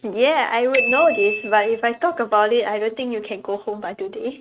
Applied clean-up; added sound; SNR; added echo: neural mask model RNNoise.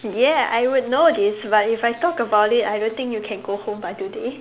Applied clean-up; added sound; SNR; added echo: none; none; none; none.